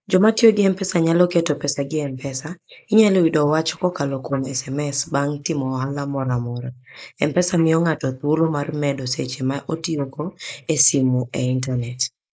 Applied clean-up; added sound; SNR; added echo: neural mask model Resemble Enhance denoiser.